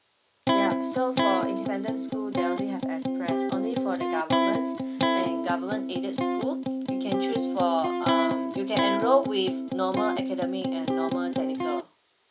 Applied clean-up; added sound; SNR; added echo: none; Electric guitar; -4 dB; none.